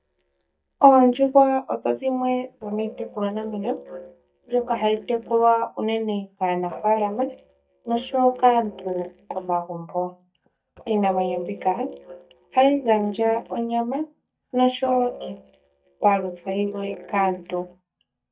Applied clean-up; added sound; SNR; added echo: neural mask model DeepFilterNet 3.